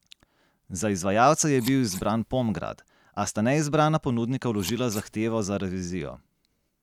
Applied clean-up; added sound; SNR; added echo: none; Scissors; 17 dB; none.